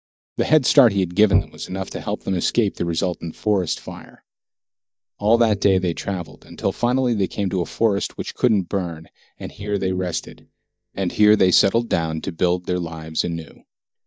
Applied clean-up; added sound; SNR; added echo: neural mask model DeepFilterNet 3.